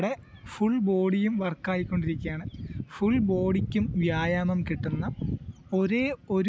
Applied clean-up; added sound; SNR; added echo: none; none; none; none.